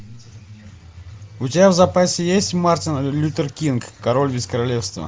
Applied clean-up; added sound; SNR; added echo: none; none; none; none.